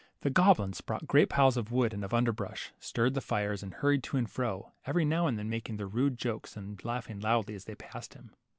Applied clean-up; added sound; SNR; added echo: none; none; none; none.